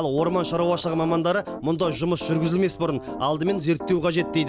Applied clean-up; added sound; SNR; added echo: none; Piano; 11 dB; none.